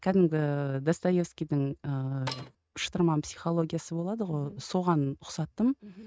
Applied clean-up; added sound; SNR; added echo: neural mask model RNNoise.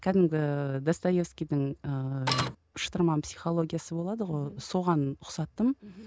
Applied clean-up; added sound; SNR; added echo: none; Printer; 0 dB; none.